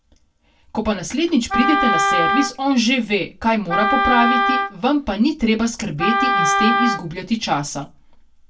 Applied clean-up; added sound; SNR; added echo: none; Wind instrument, woodwind instrument; 0 dB; reverberation time 0.2 s.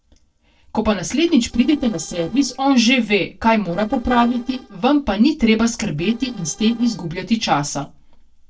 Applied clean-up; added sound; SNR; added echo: neural separator model SepFormer DNS4.